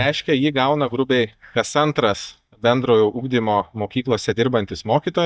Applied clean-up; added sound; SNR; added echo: neural mask model DeepFilterNet 3.